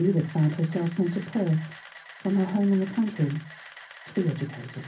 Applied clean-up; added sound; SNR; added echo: none; Camera; 19 dB; reverberation time 0.4 s.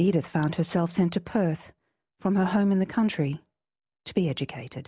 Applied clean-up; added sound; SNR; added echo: none; none; none; none.